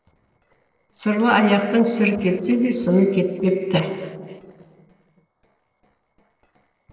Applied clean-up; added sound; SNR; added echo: neural separator model SepFormer DNS4.